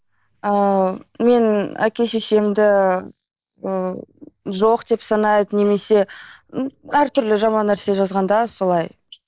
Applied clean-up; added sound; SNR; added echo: neural mask model Resemble Enhance denoiser.